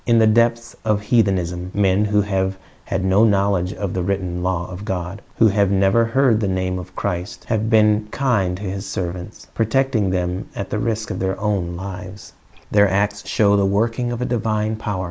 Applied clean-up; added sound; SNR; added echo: none; none; none; none.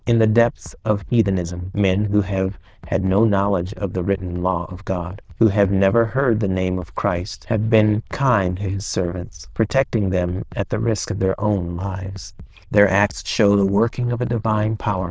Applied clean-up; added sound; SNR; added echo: neural diffusion model UNIVERSE++.